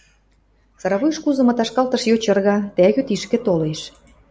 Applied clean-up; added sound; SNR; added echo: none; none; none; none.